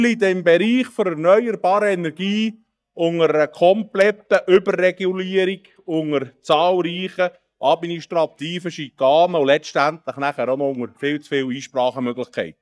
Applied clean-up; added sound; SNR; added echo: neural mask model DeepFilterNet 3.